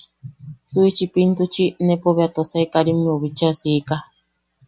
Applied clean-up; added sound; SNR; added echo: none; none; none; none.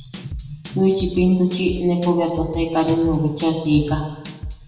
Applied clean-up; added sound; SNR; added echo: none; Drum / Drum kit; 13 dB; reverberation time 1.1 s.